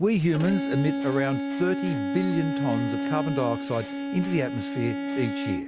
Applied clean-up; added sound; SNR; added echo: none; Bowed string instrument; 2 dB; none.